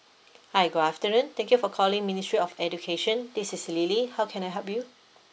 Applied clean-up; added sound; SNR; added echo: none; none; none; none.